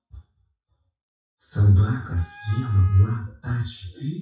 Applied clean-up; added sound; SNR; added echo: classical method WPE with log-MMSE.